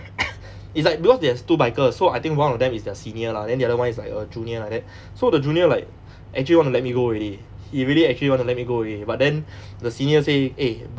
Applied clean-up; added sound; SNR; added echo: none; none; none; none.